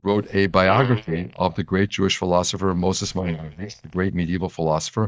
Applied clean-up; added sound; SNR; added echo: neural mask model DeepFilterNet 3.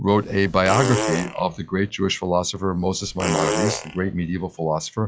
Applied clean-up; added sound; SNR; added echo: classical method log-MMSE.